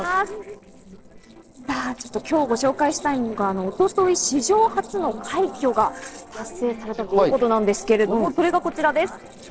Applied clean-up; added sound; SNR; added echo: neural separator model SepFormer DNS4.